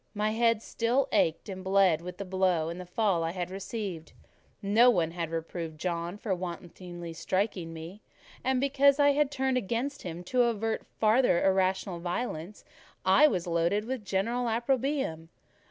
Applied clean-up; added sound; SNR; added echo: none; none; none; none.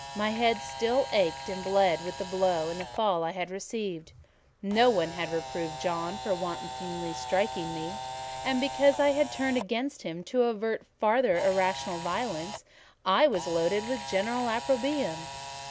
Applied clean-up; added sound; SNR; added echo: none; Camera; 11 dB; none.